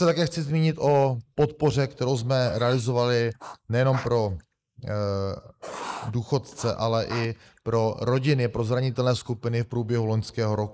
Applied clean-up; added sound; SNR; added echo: neural mask model Resemble Enhance denoiser.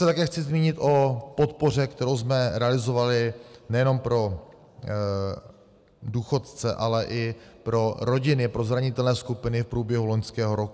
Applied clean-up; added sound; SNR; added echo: none; none; none; none.